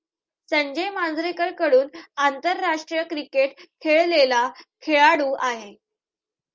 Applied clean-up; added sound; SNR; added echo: none; none; none; none.